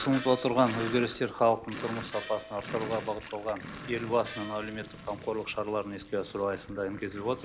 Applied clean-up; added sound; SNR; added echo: none; Sink (filling or washing) + Gong; 12 dB; none.